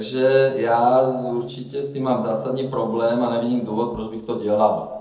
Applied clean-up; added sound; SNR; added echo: neural separator model SepFormer DNS4.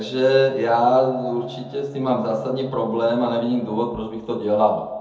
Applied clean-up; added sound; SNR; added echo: none; Bowed string instrument; 19 dB; reverberation time 0.5 s.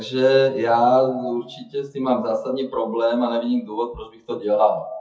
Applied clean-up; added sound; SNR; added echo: classical method WPE with log-MMSE.